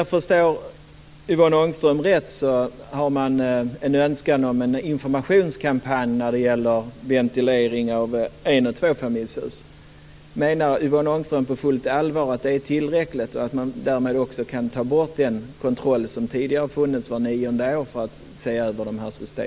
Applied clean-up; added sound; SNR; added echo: none; none; none; none.